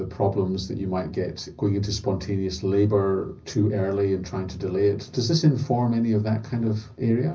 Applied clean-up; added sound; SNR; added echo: none; none; none; reverberation time 0.4 s.